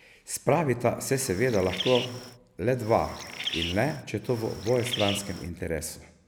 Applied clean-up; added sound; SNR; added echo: none; Bird; 9 dB; none.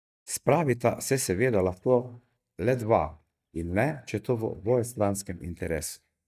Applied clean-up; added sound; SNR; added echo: neural mask model DeepFilterNet 3.